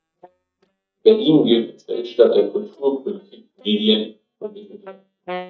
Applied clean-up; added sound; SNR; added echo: neural mask model DeepFilterNet 3.